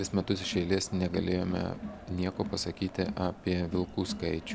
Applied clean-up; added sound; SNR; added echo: none; Crowd; 11 dB; none.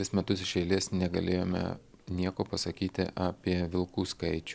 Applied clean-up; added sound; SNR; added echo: none; none; none; none.